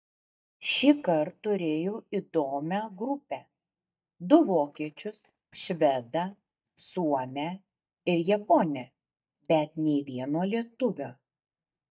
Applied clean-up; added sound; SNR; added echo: neural mask model DeepFilterNet 3.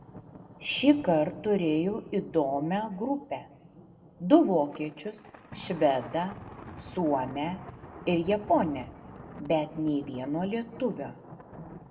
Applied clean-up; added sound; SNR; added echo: none; Thunder; 17 dB; reverberation time 0.8 s.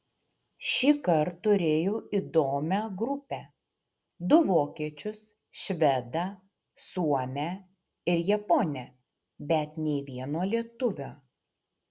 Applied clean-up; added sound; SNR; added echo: none; none; none; none.